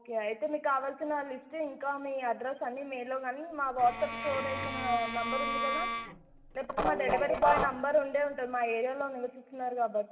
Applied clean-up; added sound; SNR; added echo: none; Bowed string instrument; 4 dB; reverberation time 2.9 s.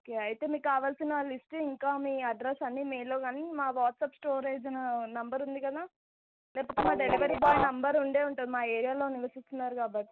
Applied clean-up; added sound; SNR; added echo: none; none; none; none.